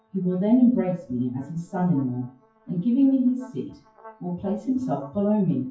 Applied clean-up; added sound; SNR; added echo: classical method WPE with log-MMSE.